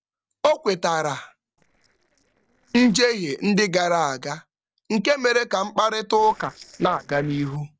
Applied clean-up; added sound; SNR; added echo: neural separator model SepFormer DNS4.